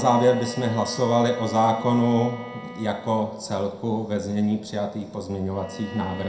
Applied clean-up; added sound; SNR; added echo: none; Bowed string instrument; 16 dB; reverberation time 0.4 s.